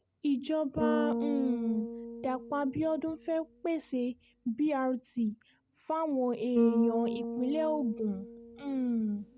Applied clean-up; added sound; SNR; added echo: none; Bass guitar; 6 dB; none.